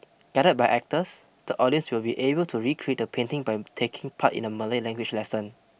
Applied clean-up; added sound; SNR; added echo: none; none; none; none.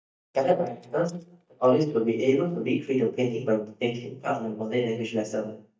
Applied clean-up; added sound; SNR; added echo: neural mask model DeepFilterNet 3.